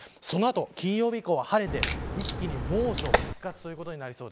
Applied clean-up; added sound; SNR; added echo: none; Tap + Crack; -1 dB; none.